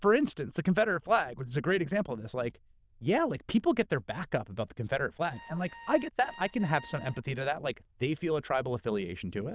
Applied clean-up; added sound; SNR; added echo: neural diffusion model UNIVERSE++.